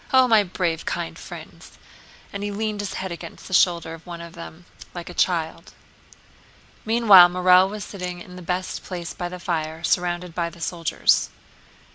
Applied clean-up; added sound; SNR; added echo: none; none; none; none.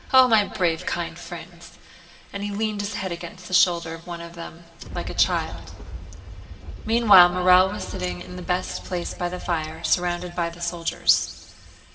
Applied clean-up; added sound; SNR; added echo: none; Thunder; 13 dB; reverberation time 2.6 s.